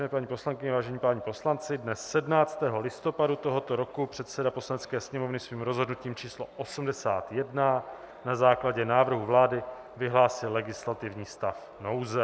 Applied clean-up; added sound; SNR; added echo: none; none; none; none.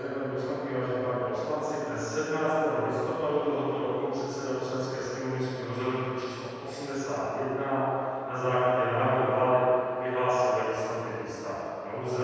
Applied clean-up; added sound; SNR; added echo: none; none; none; reverberation time 2.1 s.